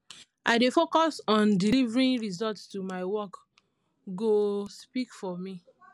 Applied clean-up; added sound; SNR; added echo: none; none; none; none.